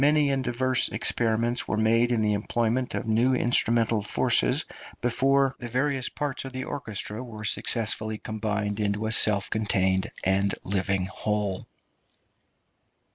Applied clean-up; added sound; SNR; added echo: none; none; none; none.